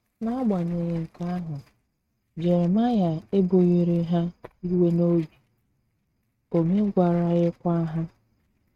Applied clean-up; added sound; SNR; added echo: neural mask model RNNoise.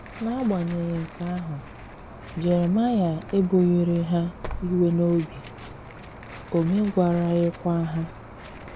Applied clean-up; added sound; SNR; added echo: none; Tearing + Cricket; 14 dB; none.